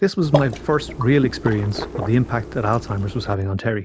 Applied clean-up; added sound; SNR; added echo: none; Water / Liquid; 8 dB; none.